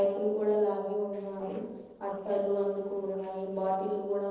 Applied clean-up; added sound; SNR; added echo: neural separator model SepFormer DNS4.